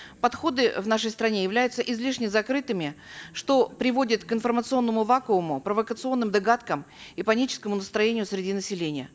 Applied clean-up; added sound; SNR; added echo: none; none; none; none.